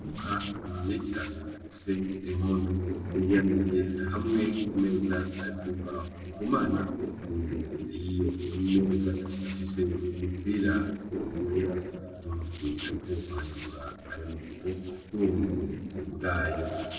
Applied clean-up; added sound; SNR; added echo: neural separator model SepFormer DNS4.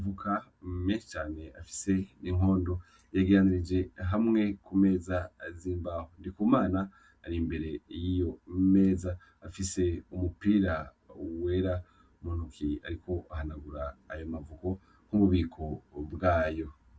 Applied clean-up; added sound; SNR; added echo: none; none; none; none.